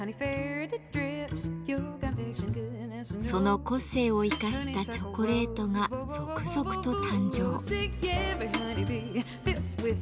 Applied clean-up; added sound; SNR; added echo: none; Microwave oven / Bell; 8 dB; none.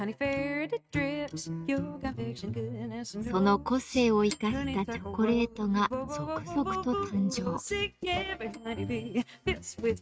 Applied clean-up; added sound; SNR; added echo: neural mask model RNNoise.